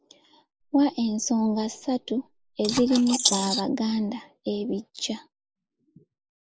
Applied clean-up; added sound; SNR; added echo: neural mask model Resemble Enhance denoiser.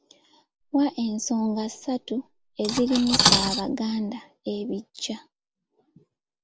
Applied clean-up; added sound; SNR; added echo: none; Cutlery, silverware; -1 dB; none.